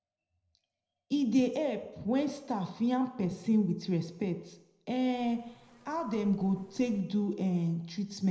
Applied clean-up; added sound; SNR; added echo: neural separator model SepFormer DNS4.